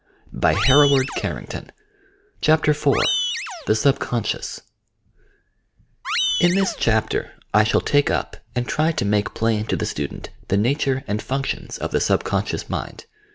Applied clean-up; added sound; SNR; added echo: none; Animal; 6 dB; none.